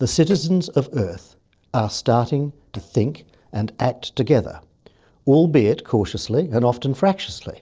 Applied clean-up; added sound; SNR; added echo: neural separator model SepFormer DNS4.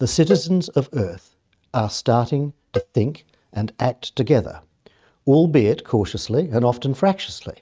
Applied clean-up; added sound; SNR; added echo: neural mask model RNNoise.